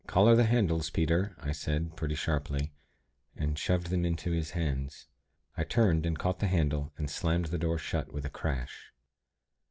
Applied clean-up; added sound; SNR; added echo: none; none; none; none.